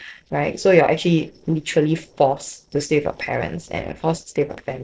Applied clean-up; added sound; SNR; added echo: neural separator model SepFormer DNS4.